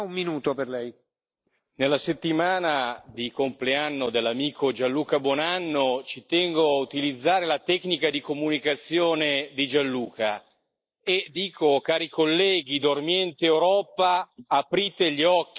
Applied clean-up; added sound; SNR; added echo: neural mask model Resemble Enhance denoiser.